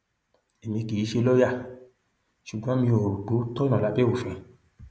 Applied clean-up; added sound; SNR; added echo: none; none; none; none.